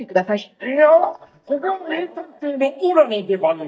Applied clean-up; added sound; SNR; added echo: neural mask model DeepFilterNet 3.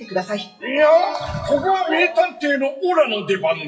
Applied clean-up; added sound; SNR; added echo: classical method WPE with log-MMSE.